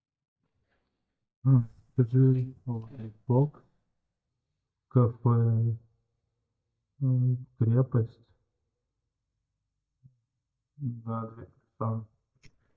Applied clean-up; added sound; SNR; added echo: neural mask model DeepFilterNet 3.